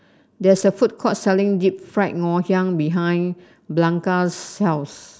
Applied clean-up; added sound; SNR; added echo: none; none; none; none.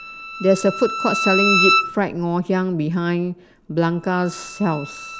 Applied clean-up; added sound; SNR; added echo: none; Bowed string instrument; 4 dB; none.